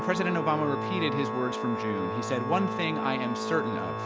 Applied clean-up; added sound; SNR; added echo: none; Organ; 1 dB; none.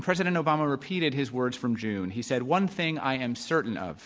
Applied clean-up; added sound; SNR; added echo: none; none; none; none.